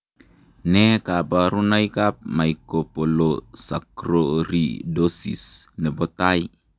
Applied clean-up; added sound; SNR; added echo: none; none; none; none.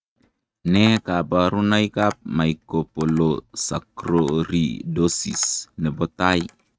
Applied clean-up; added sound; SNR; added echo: neural mask model RNNoise.